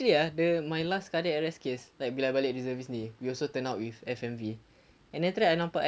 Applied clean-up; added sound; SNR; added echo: none; none; none; none.